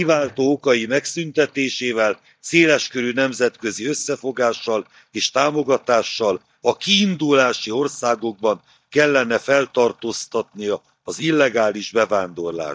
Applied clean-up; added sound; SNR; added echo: neural mask model DeepFilterNet 3.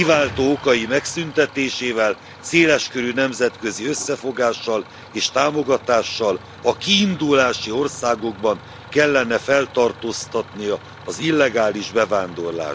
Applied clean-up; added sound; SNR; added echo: none; Idling / Engine starting; 18 dB; none.